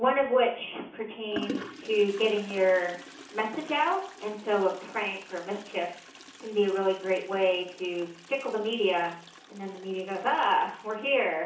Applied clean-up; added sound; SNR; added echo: none; Toilet flush; 17 dB; reverberation time 0.8 s.